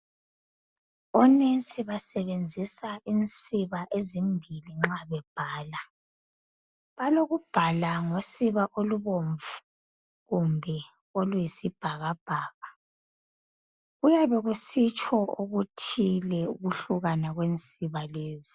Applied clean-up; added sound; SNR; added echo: none; none; none; none.